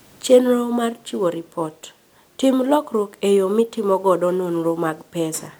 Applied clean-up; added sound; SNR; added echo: none; none; none; none.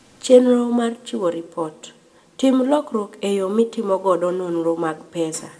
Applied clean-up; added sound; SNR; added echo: none; none; none; reverberation time 1.7 s.